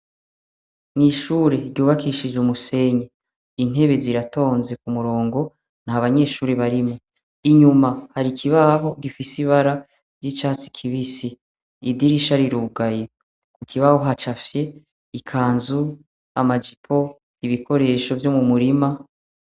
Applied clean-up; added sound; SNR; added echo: none; none; none; none.